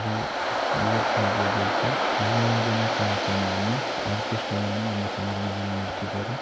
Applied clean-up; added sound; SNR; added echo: none; Waves, surf; -3 dB; none.